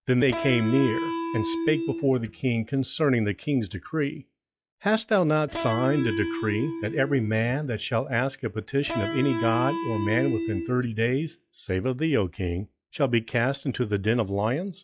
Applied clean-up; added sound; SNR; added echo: classical method log-MMSE.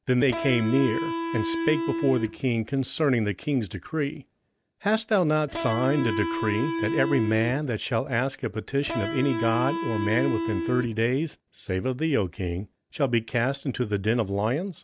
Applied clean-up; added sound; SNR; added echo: none; Electric guitar; 3 dB; none.